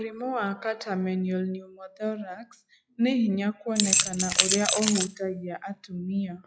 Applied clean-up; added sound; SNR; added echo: classical method log-MMSE.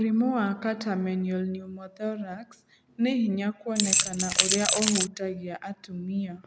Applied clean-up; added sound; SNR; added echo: none; Rattle / Keys jangling; -4 dB; none.